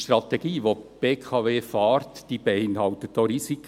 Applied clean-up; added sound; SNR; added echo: none; none; none; none.